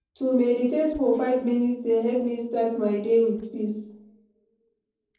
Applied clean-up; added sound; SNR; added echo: neural separator model SepFormer DNS4.